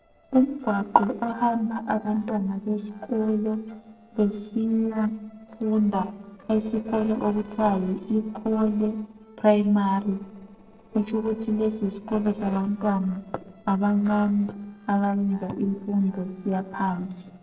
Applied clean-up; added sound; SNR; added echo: neural separator model SepFormer DNS4.